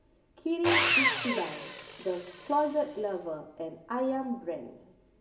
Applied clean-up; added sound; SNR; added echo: none; Sawing; 1 dB; reverberation time 0.8 s.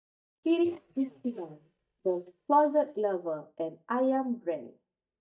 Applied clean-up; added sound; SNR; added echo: neural mask model DeepFilterNet 3.